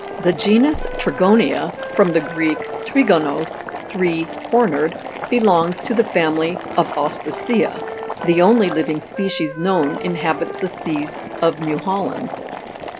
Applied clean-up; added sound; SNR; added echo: none; Boiling + Wind instrument, woodwind instrument; 10 dB; none.